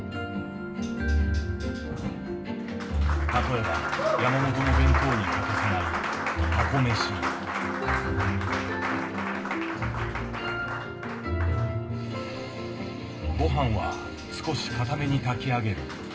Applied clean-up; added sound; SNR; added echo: none; Applause; 5 dB; reverberation time 0.2 s.